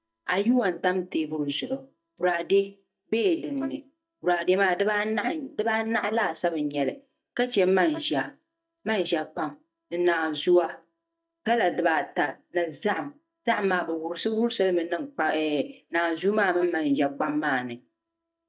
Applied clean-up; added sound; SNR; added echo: neural mask model DeepFilterNet 3.